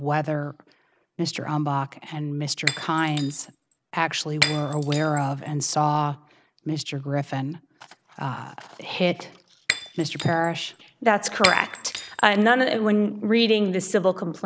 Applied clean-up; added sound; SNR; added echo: none; Shatter; 7 dB; none.